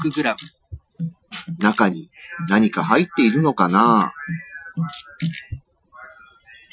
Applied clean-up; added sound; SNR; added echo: classical method Wiener filter.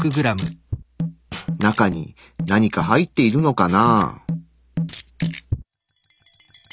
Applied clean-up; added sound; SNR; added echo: none; none; none; none.